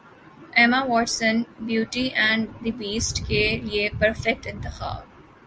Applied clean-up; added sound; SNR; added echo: none; none; none; none.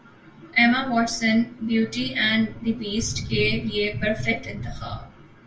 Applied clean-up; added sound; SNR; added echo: none; none; none; reverberation time 0.3 s.